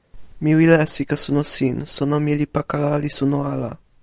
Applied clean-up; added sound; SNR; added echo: none; none; none; none.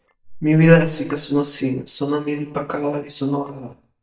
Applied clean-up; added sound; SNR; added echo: neural mask model DeepFilterNet 3.